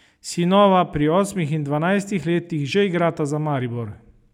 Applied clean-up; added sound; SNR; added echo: none; none; none; none.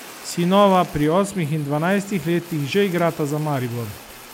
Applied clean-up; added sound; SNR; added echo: none; Fire; 19 dB; none.